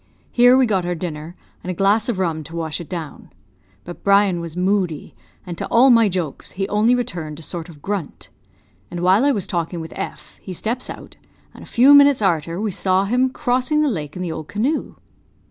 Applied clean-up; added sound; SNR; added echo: none; none; none; none.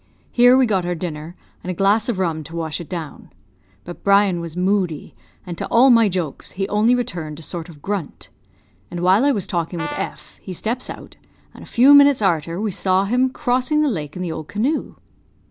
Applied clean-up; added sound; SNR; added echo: none; Brass instrument; 13 dB; none.